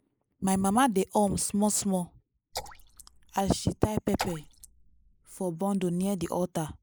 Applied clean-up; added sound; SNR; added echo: neural mask model Resemble Enhance denoiser.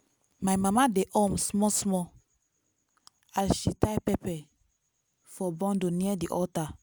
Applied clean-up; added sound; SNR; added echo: none; none; none; none.